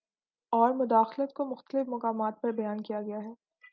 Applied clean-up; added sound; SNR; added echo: none; none; none; none.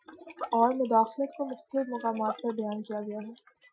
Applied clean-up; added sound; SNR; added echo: classical method Wiener filter.